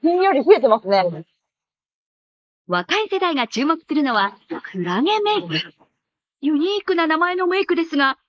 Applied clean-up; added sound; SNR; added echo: neural mask model Resemble Enhance denoiser.